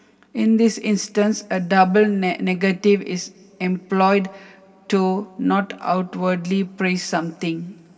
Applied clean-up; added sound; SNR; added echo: none; none; none; reverberation time 1.9 s.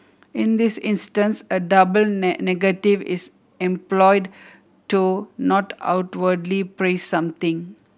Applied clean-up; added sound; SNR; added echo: none; none; none; none.